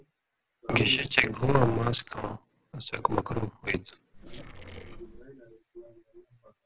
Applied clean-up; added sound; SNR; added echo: neural separator model SepFormer DNS4.